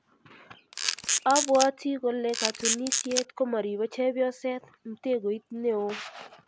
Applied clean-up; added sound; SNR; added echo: none; Camera; 0 dB; none.